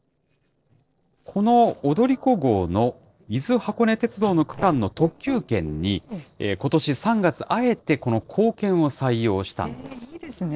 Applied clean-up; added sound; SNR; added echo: neural separator model SepFormer DNS4.